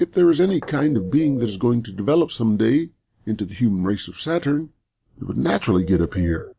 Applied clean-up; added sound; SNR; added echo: none; Bird + Knock; 15 dB; none.